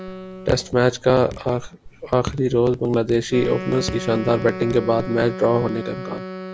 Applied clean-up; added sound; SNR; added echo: none; Wind instrument, woodwind instrument + Raindrop / Drip; 11 dB; none.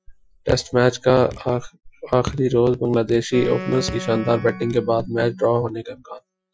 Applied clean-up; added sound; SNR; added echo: classical method Wiener filter.